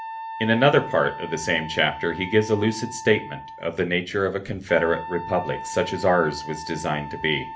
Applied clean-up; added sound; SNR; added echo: none; Wind instrument, woodwind instrument; 12 dB; reverberation time 0.3 s.